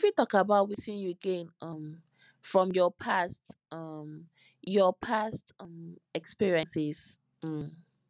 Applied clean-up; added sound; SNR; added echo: none; none; none; none.